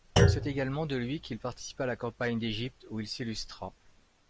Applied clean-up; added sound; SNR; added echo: none; Thump, thud; -2 dB; none.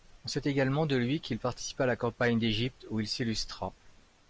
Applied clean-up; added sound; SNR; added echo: none; none; none; none.